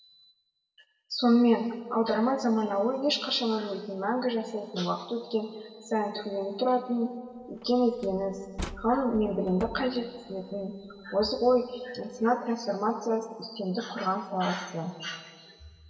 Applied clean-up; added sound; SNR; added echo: none; Slam; 16 dB; reverberation time 1.8 s.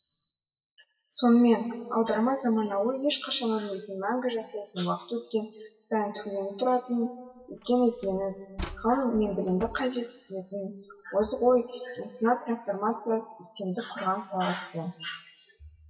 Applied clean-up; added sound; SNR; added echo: classical method WPE with log-MMSE.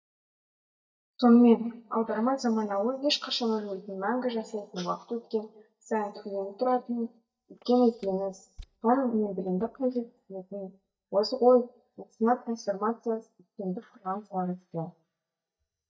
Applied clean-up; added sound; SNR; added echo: neural mask model DeepFilterNet 3.